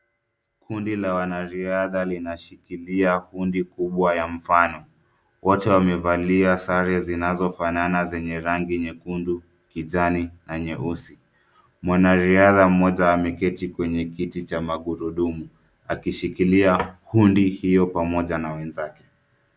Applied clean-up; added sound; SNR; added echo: none; none; none; none.